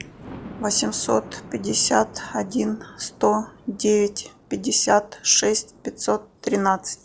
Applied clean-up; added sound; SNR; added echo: none; Thunder; 20 dB; none.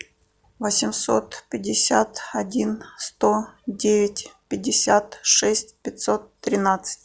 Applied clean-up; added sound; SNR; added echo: none; none; none; none.